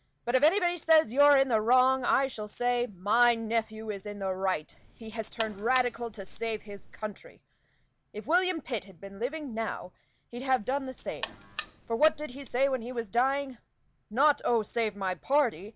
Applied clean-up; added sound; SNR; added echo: none; Alarm; 15 dB; none.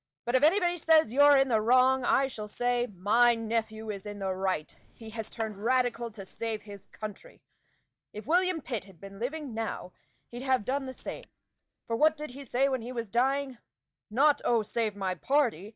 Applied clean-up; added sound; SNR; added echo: neural mask model DeepFilterNet 3.